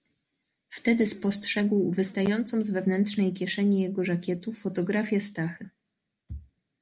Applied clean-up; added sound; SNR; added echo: none; none; none; none.